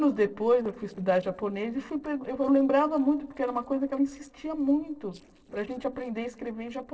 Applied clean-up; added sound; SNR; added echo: neural separator model SepFormer DNS4.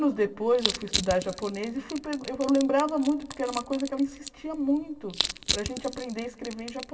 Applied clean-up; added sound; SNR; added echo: none; Crushing; 8 dB; reverberation time 2.2 s.